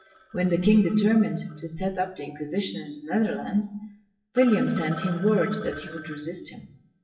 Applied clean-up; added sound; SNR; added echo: classical method WPE with log-MMSE.